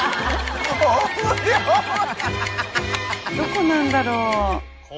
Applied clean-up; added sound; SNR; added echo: none; none; none; none.